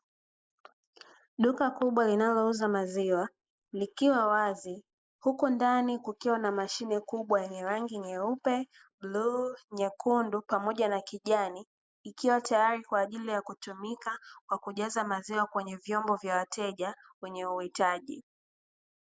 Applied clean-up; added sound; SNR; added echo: neural mask model Resemble Enhance denoiser.